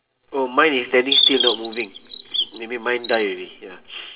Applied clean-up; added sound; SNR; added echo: none; Bird; 1 dB; reverberation time 0.3 s.